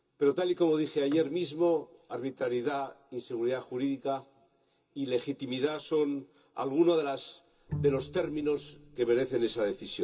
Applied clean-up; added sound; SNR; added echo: none; Bowed string instrument; 11 dB; reverberation time 0.2 s.